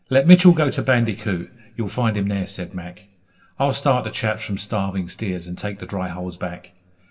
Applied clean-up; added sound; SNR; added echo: none; none; none; reverberation time 0.7 s.